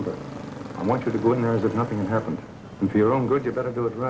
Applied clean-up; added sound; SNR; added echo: none; Motorcycle; 12 dB; none.